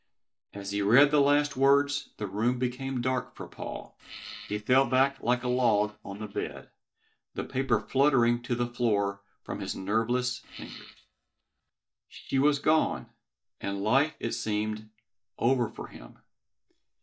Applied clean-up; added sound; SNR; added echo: neural mask model DeepFilterNet 3.